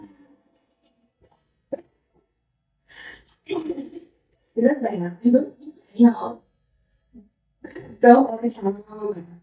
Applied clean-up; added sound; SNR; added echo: neural mask model DeepFilterNet 3.